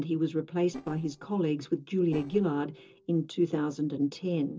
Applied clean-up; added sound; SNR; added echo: neural separator model SepFormer DNS4.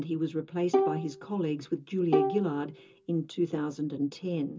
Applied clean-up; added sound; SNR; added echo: none; Bowed string instrument; 1 dB; reverberation time 0.2 s.